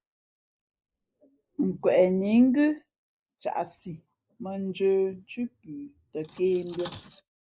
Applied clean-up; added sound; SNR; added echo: neural mask model Resemble Enhance denoiser.